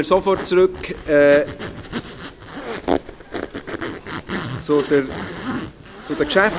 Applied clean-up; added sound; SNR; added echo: none; Zipper (clothing); 8 dB; none.